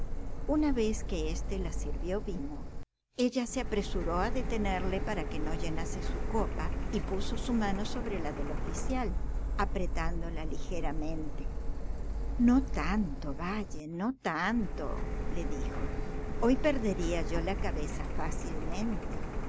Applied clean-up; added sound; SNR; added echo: none; Printer; -2 dB; none.